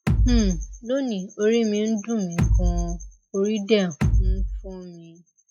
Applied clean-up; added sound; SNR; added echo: classical method log-MMSE.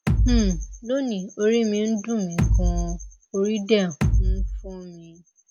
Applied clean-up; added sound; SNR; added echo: none; Bass drum; -1 dB; none.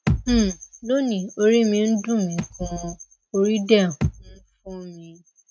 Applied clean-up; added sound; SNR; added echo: neural mask model RNNoise.